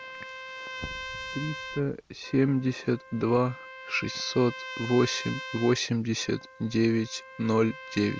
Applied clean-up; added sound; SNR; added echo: none; Trumpet; 13 dB; none.